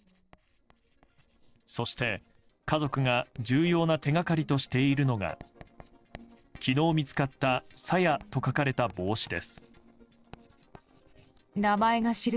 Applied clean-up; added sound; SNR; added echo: neural separator model SepFormer DNS4.